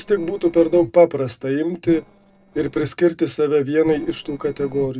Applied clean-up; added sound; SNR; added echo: neural separator model SepFormer DNS4.